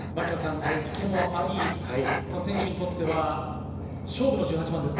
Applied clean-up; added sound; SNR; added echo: none; Dog; 7 dB; reverberation time 1.0 s.